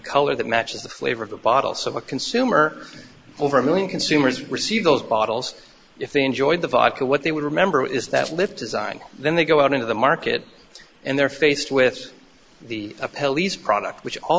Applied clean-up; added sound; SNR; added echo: none; Rattle (instrument); 18 dB; none.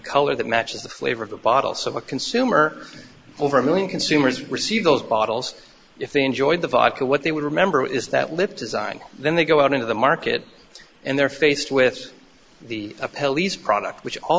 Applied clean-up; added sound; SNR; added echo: none; none; none; none.